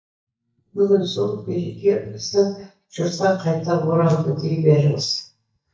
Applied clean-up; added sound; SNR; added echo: neural mask model DeepFilterNet 3.